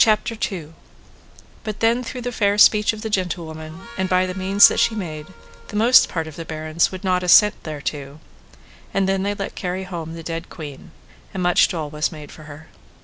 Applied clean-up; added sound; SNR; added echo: none; Harmonica; 20 dB; none.